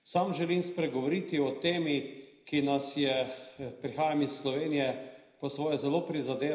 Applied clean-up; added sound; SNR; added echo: none; none; none; reverberation time 0.9 s.